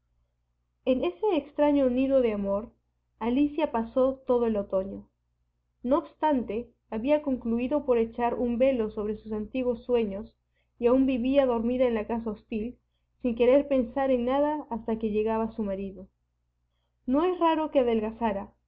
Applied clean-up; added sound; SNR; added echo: none; none; none; none.